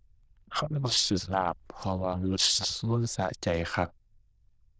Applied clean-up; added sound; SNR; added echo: neural diffusion model UNIVERSE++.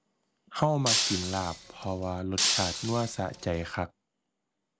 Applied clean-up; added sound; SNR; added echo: none; Shatter; 0 dB; none.